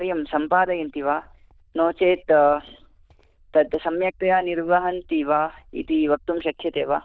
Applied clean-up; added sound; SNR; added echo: neural diffusion model UNIVERSE++.